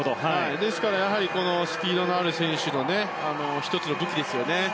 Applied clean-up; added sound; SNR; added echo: none; none; none; none.